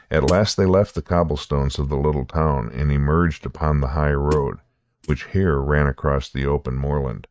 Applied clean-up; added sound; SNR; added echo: neural mask model RNNoise.